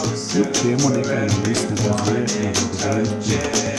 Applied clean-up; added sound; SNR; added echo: none; Acoustic guitar; -2 dB; none.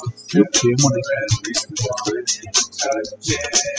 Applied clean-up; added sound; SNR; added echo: classical method spectral subtraction.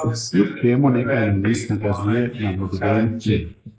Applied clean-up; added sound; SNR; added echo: neural mask model Resemble Enhance denoiser.